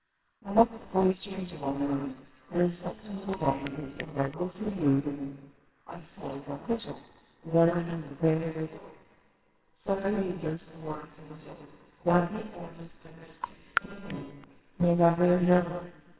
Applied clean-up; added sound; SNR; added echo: neural separator model SepFormer WHAMR!.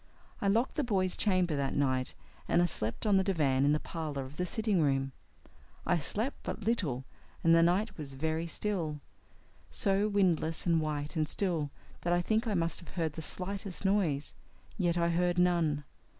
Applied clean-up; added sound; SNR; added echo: none; none; none; none.